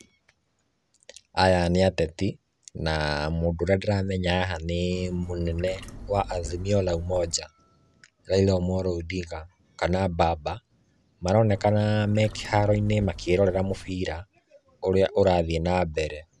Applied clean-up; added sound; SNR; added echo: none; Trickle, dribble / Chirp, tweet; 14 dB; none.